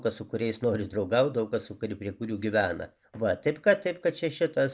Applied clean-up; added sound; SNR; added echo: none; none; none; none.